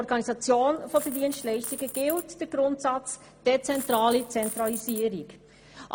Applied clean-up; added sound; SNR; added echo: none; Coin (dropping); 13 dB; none.